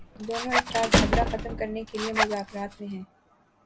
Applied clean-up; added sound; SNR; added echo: none; Squeak / Slam / Human group actions + Zipper (clothing); -3 dB; none.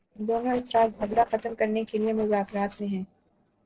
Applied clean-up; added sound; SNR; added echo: neural separator model SepFormer DNS4.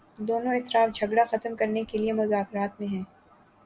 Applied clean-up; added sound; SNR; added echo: none; none; none; none.